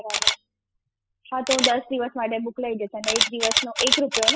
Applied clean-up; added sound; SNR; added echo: classical method spectral subtraction.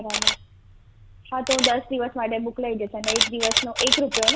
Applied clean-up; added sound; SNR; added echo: none; Camera; -1 dB; none.